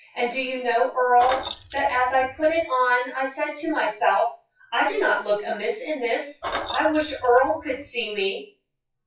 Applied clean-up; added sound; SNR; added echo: classical method WPE with log-MMSE.